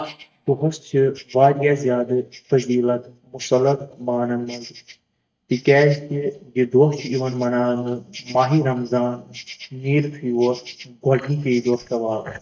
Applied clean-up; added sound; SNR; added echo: neural mask model DeepFilterNet 3.